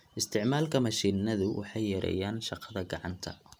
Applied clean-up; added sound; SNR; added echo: none; none; none; none.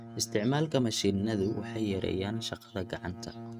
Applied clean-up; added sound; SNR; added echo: neural mask model RNNoise.